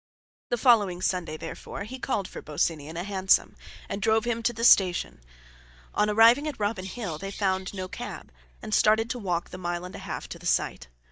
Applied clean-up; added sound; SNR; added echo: neural mask model DeepFilterNet 3.